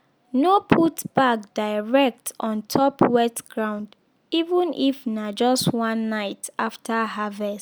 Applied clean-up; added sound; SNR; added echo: none; none; none; none.